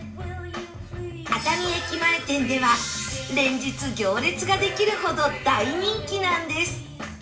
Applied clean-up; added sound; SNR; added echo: none; none; none; reverberation time 0.7 s.